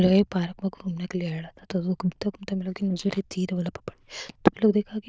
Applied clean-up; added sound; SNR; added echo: neural diffusion model UNIVERSE++.